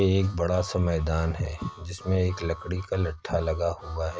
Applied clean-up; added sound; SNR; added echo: none; Harmonica; 20 dB; none.